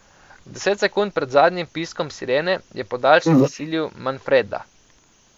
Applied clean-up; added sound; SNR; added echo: neural mask model Resemble Enhance denoiser.